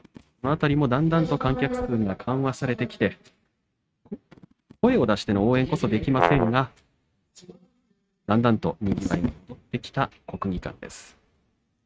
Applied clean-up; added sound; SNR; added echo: neural mask model RNNoise.